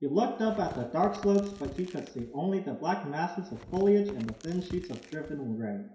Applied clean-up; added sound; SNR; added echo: none; Tearing; 18 dB; reverberation time 0.7 s.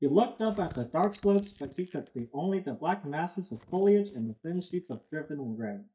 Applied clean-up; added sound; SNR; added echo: neural mask model DeepFilterNet 3.